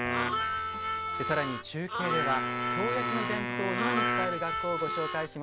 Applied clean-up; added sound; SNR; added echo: none; Wind instrument, woodwind instrument + Harmonica; -3 dB; none.